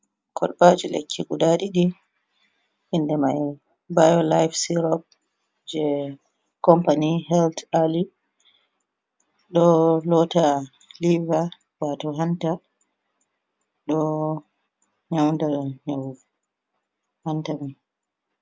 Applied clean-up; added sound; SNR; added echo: none; none; none; none.